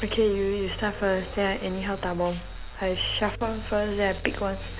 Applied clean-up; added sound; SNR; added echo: none; Vehicle; 10 dB; none.